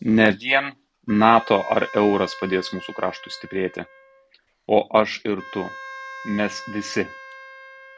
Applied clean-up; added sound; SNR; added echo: none; Wind instrument, woodwind instrument; 17 dB; none.